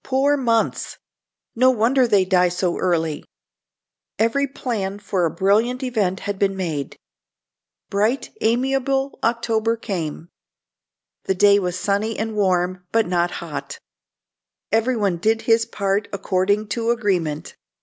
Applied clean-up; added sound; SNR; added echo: none; none; none; none.